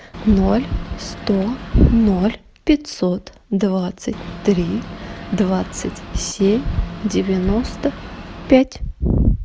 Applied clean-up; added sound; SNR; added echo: none; Boat, Water vehicle; 13 dB; none.